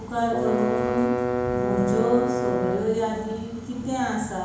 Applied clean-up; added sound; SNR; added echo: none; Bowed string instrument; 0 dB; reverberation time 1.0 s.